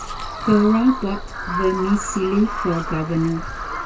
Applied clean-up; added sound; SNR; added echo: none; Bird vocalization, bird call, bird song; 8 dB; reverberation time 0.2 s.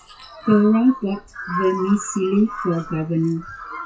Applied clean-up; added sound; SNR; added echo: classical method WPE with log-MMSE.